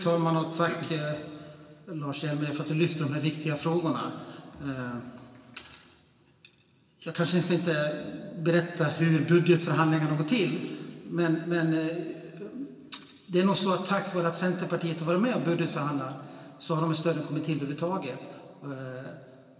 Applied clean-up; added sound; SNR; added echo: none; none; none; reverberation time 2.3 s.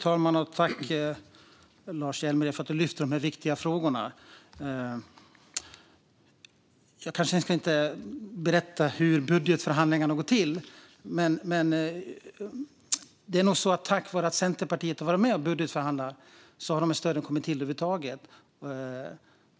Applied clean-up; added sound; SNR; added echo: none; none; none; none.